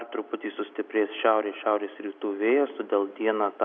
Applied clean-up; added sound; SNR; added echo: none; none; none; none.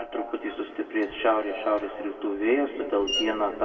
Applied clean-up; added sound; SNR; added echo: none; Screech; 12 dB; reverberation time 2.5 s.